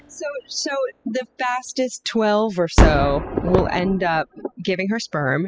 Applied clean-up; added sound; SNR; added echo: classical method spectral subtraction.